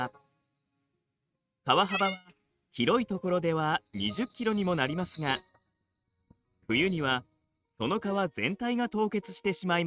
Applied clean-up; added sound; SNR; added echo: neural mask model RNNoise.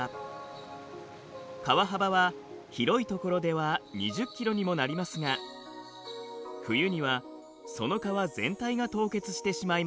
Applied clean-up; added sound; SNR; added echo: none; none; none; none.